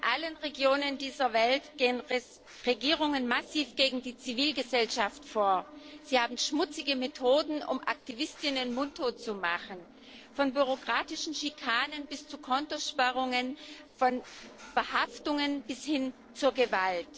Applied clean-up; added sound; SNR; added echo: neural separator model SepFormer DNS4.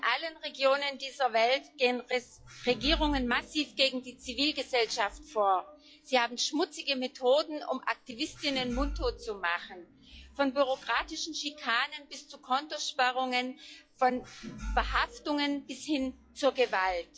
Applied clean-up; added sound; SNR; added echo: classical method log-MMSE.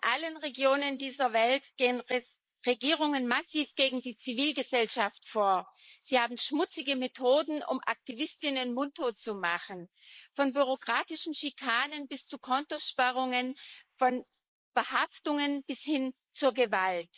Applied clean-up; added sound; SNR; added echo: neural mask model Resemble Enhance denoiser.